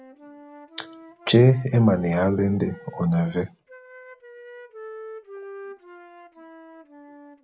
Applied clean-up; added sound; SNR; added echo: none; Wind instrument, woodwind instrument; 19 dB; none.